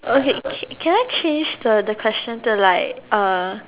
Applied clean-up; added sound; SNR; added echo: none; none; none; none.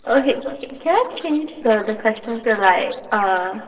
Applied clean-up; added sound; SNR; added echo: neural separator model SepFormer DNS4.